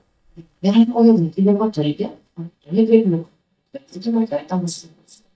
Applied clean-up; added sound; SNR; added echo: neural mask model DeepFilterNet 3.